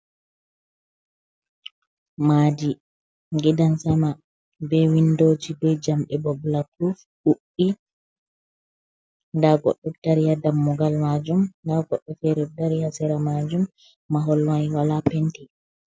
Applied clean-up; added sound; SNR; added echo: none; none; none; none.